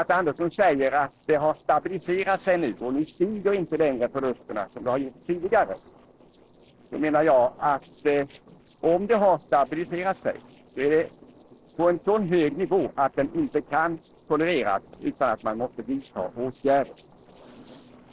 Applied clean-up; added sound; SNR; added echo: neural separator model SepFormer DNS4.